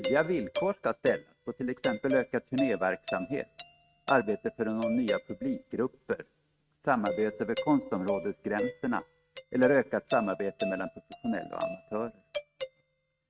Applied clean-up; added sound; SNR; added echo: neural mask model RNNoise.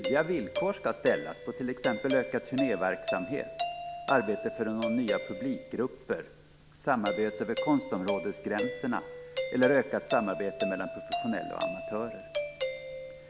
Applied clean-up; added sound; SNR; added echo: none; Doorbell; 5 dB; none.